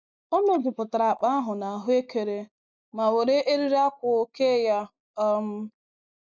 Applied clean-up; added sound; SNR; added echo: neural mask model Resemble Enhance denoiser.